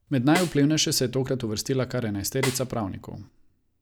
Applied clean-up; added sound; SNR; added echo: none; Snare drum; 12 dB; none.